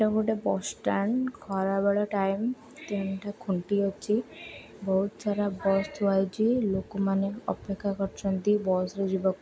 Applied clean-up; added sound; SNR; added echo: none; none; none; none.